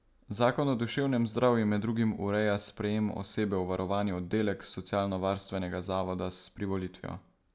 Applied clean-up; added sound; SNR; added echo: none; none; none; none.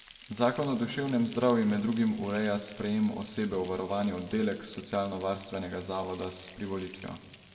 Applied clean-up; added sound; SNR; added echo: none; Frying (food); 19 dB; reverberation time 1.3 s.